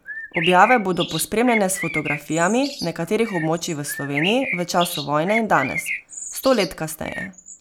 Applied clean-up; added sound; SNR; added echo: none; Bird; 8 dB; none.